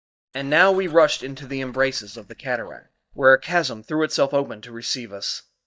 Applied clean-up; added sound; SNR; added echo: neural mask model DeepFilterNet 3.